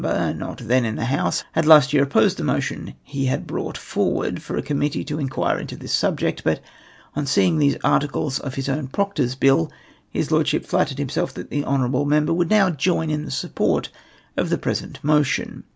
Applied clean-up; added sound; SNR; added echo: none; none; none; none.